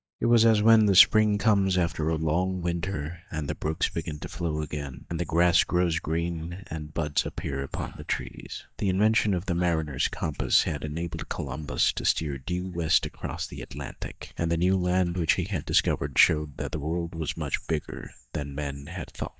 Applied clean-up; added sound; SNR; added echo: neural mask model DeepFilterNet 3.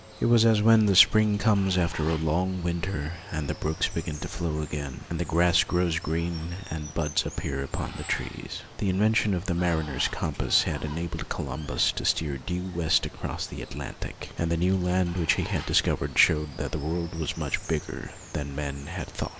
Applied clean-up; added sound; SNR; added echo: none; Water; 17 dB; none.